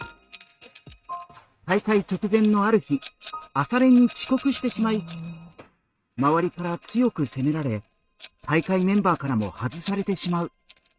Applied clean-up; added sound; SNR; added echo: neural mask model RNNoise.